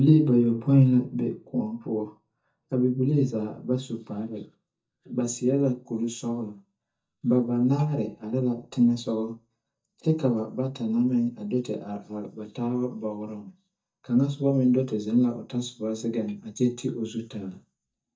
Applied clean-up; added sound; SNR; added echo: neural mask model DeepFilterNet 3.